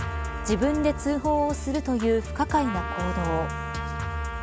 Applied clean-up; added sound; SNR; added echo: none; Trumpet; 11 dB; none.